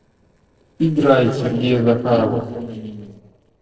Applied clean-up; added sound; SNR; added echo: neural separator model SepFormer DNS4.